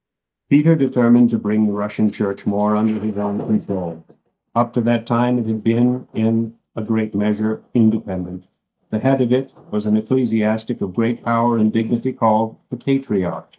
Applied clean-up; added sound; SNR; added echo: neural mask model DeepFilterNet 3.